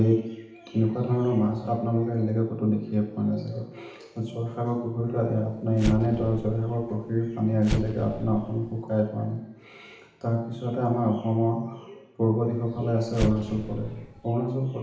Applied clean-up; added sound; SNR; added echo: none; Explosion; 8 dB; reverberation time 0.8 s.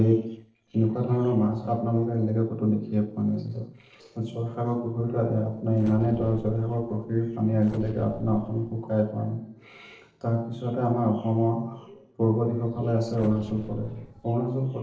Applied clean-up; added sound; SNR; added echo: neural separator model SepFormer DNS4.